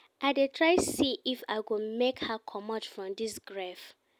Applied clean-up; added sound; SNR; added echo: none; none; none; none.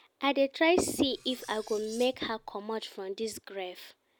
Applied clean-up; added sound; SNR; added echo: none; Cutlery, silverware; 20 dB; none.